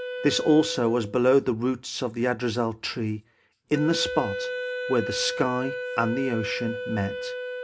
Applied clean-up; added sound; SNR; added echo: none; Wind instrument, woodwind instrument; 8 dB; reverberation time 0.3 s.